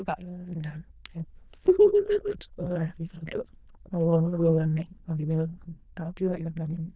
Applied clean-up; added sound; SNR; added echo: neural diffusion model UNIVERSE++.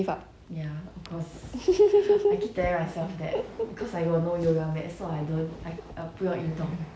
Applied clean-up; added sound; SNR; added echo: none; none; none; none.